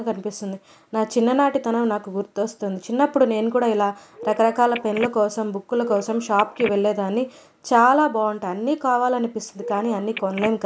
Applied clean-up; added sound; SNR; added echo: none; Telephone; 12 dB; none.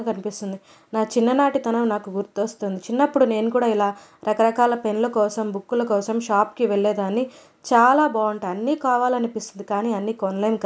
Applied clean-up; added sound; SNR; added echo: none; none; none; none.